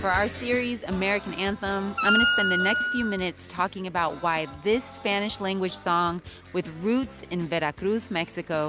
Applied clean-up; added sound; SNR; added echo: none; Wind instrument, woodwind instrument; -2 dB; none.